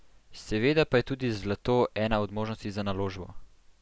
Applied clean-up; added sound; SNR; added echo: none; none; none; none.